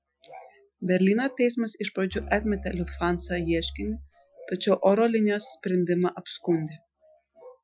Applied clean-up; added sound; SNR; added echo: classical method Wiener filter.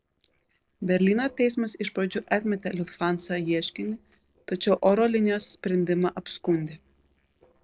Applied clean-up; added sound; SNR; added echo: neural separator model SepFormer DNS4.